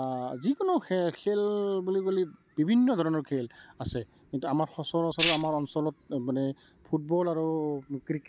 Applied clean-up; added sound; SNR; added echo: none; Tambourine; 3 dB; none.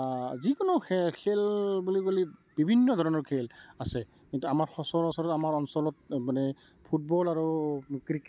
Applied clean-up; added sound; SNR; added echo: none; none; none; none.